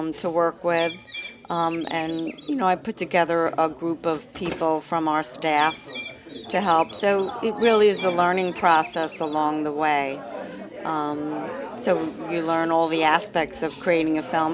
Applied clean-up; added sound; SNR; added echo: none; Bird; 15 dB; none.